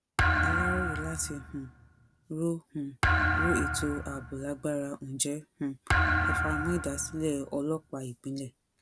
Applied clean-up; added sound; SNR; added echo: none; Thump, thud; -3 dB; none.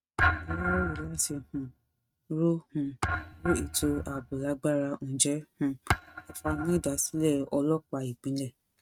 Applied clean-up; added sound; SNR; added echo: neural mask model RNNoise.